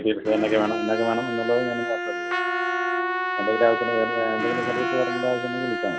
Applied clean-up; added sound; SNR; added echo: none; Bowed string instrument + Trumpet; 2 dB; none.